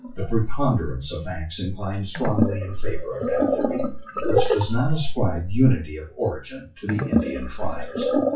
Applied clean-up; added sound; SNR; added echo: classical method WPE with log-MMSE.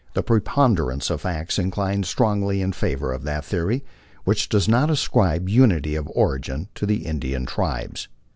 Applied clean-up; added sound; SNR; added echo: none; none; none; none.